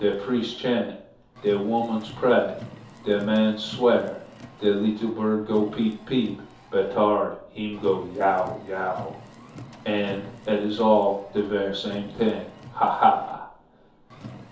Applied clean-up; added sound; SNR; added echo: none; Car; 19 dB; reverberation time 0.5 s.